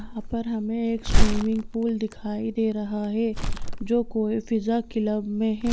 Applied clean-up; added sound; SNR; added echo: none; Crumpling, crinkling; 0 dB; none.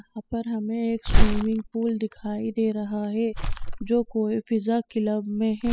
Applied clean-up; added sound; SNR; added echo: classical method spectral subtraction.